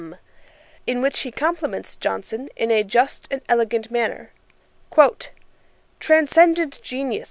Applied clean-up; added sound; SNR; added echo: none; none; none; none.